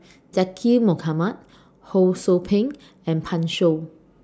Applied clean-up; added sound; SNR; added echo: none; none; none; none.